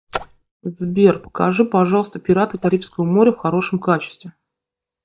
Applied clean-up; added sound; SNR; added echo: neural mask model DeepFilterNet 3.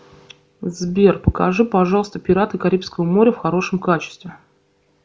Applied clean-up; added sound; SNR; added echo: none; none; none; none.